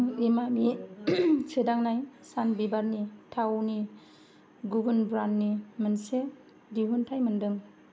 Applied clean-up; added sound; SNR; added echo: none; none; none; none.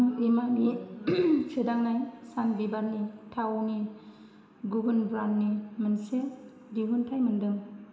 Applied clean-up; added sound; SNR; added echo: none; none; none; reverberation time 3.0 s.